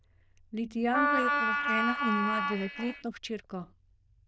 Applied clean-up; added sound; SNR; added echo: neural diffusion model UNIVERSE++.